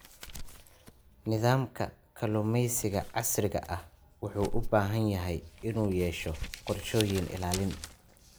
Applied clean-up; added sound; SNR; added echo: none; Crumpling, crinkling; 10 dB; none.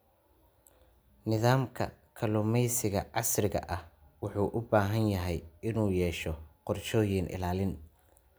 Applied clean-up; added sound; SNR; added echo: none; none; none; none.